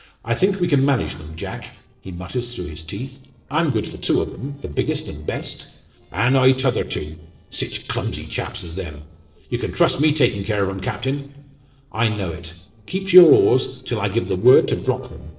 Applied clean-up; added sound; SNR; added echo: neural separator model SepFormer DNS4.